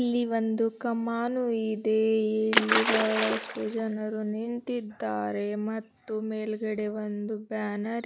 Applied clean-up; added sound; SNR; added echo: none; Splash, splatter; 2 dB; none.